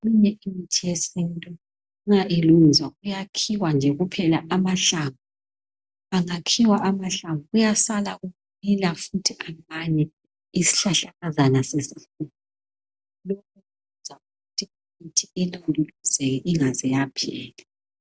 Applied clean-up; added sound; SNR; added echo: none; none; none; none.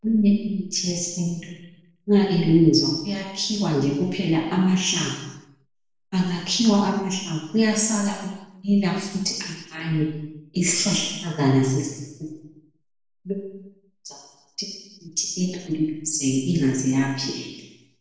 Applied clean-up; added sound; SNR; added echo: none; none; none; reverberation time 0.9 s.